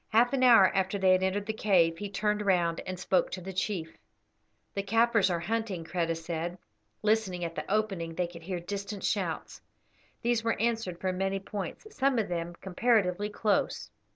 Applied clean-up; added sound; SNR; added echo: none; none; none; none.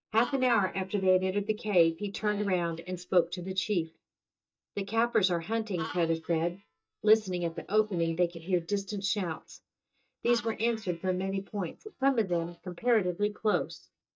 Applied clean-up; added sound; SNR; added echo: neural mask model DeepFilterNet 3.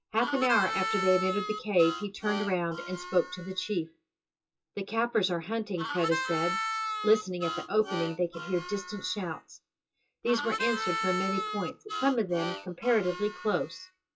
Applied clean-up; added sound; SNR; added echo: classical method WPE with log-MMSE.